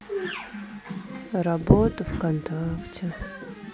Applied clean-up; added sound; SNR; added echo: none; none; none; none.